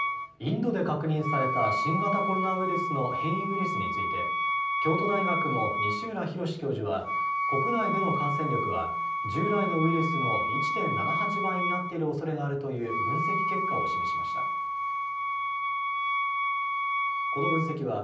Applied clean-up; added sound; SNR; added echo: none; Wind instrument, woodwind instrument; -1 dB; reverberation time 0.6 s.